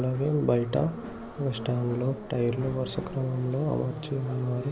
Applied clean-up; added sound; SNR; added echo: none; Subway, metro, underground; 11 dB; none.